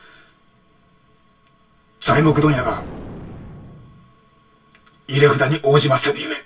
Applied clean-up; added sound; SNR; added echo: none; Explosion; 11 dB; reverberation time 0.2 s.